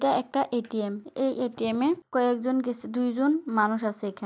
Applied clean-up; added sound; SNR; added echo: none; none; none; none.